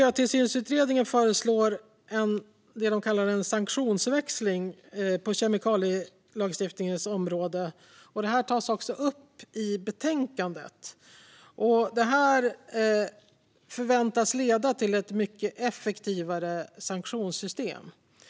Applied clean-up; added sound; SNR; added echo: none; none; none; none.